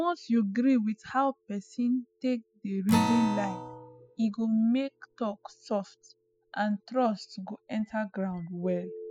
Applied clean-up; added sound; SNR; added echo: classical method spectral subtraction.